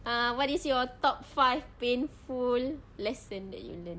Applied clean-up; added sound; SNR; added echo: none; none; none; none.